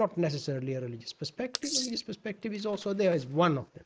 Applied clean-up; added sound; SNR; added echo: neural mask model Resemble Enhance denoiser.